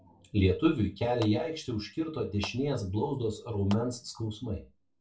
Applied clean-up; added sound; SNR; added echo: none; Clapping; 19 dB; reverberation time 0.2 s.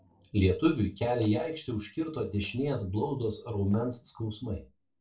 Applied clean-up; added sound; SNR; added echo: neural separator model SepFormer DNS4.